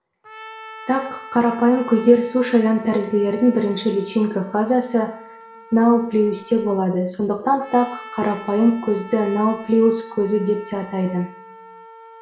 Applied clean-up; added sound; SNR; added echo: none; Trumpet; 20 dB; reverberation time 0.6 s.